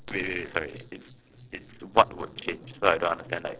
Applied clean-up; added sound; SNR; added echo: neural separator model SepFormer DNS4.